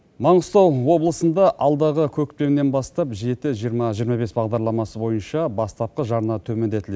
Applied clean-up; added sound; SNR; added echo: none; none; none; none.